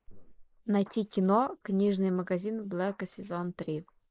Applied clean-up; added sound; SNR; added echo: neural mask model Resemble Enhance denoiser.